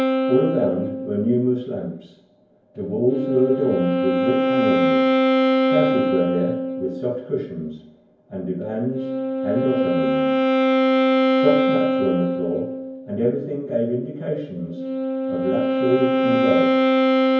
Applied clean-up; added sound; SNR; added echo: none; Wind instrument, woodwind instrument; -4 dB; reverberation time 0.9 s.